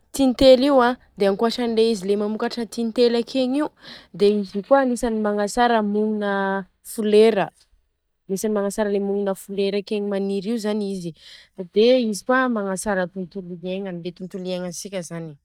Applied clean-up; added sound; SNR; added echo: neural mask model DeepFilterNet 3.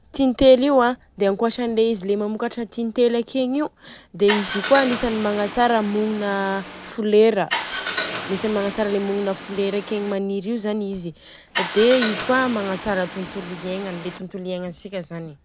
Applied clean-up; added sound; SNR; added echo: none; Car; 7 dB; none.